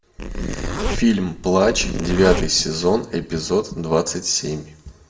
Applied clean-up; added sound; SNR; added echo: none; Zipper (clothing); 5 dB; reverberation time 0.5 s.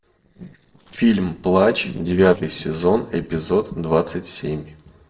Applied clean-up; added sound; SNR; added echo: neural separator model SepFormer DNS4.